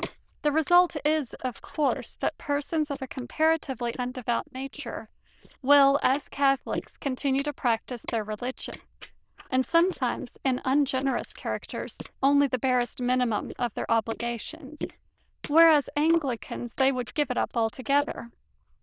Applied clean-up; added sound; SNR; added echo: neural diffusion model UNIVERSE++.